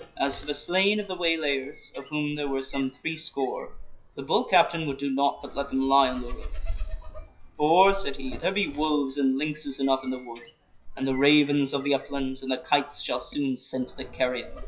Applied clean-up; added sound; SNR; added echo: classical method WPE with log-MMSE.